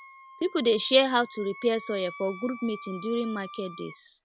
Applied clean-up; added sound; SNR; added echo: none; Wind instrument, woodwind instrument; 17 dB; none.